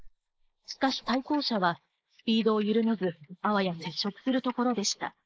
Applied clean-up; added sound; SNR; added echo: neural mask model Resemble Enhance denoiser.